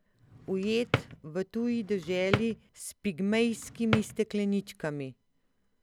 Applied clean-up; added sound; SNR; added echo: none; Drawer open or close; 5 dB; none.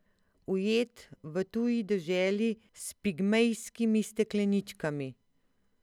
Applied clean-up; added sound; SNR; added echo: none; none; none; none.